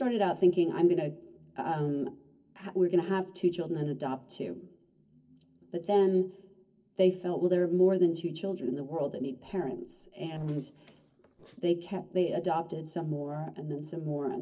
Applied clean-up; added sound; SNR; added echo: neural separator model SepFormer DNS4.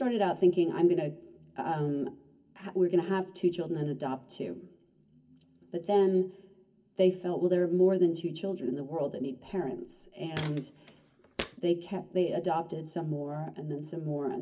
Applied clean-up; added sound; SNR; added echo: none; Walk, footsteps; 13 dB; reverberation time 0.3 s.